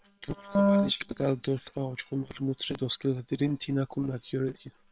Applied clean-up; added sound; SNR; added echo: neural separator model SepFormer WHAM!.